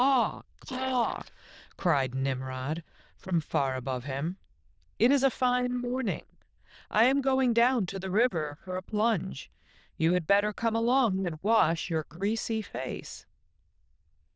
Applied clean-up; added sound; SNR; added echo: neural diffusion model UNIVERSE++.